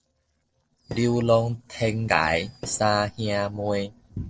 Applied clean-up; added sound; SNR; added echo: neural separator model SepFormer DNS4.